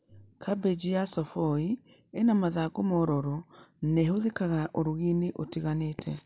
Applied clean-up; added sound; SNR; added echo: none; none; none; none.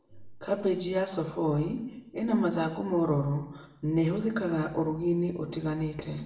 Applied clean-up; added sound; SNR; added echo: none; none; none; reverberation time 0.8 s.